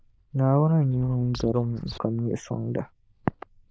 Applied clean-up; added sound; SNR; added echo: neural diffusion model UNIVERSE++.